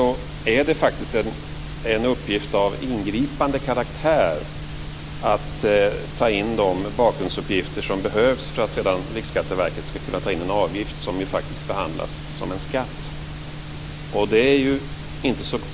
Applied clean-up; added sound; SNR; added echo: none; none; none; none.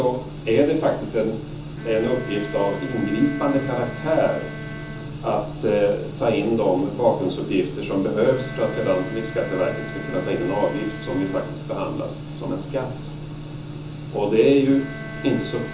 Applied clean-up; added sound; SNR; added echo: none; Bowed string instrument; 17 dB; reverberation time 0.7 s.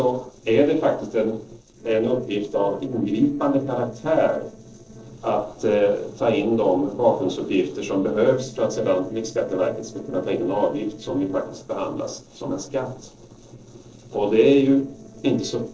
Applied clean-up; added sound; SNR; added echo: neural separator model SepFormer DNS4.